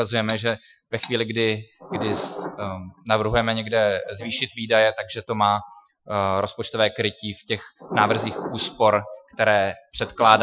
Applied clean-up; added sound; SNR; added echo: classical method Wiener filter.